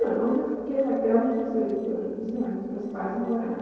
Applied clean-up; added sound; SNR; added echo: neural separator model SepFormer DNS4.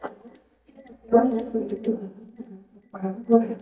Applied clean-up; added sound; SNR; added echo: neural mask model DeepFilterNet 3.